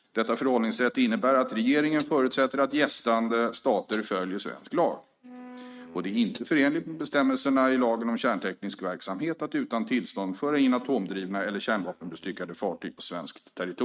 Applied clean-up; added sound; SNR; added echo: neural mask model RNNoise.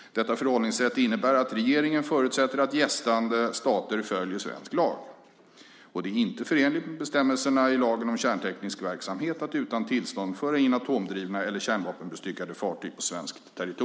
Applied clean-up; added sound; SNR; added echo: none; none; none; none.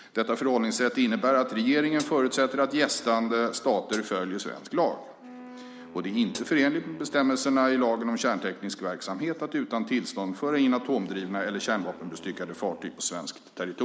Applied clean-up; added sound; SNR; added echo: none; Wind instrument, woodwind instrument + Hi-hat; 19 dB; none.